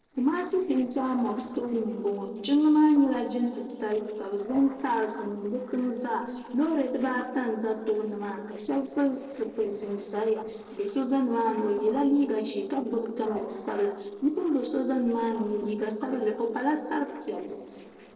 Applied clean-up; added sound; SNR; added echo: neural separator model SepFormer DNS4.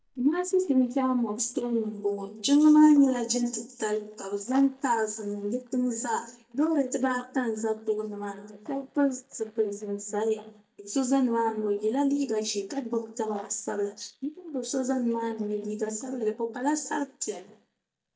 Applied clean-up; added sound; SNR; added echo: neural mask model DeepFilterNet 3.